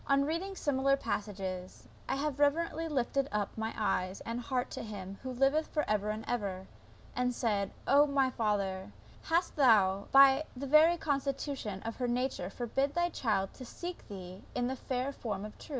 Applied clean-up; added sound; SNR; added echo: none; none; none; none.